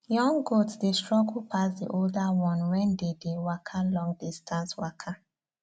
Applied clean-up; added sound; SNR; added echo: none; none; none; none.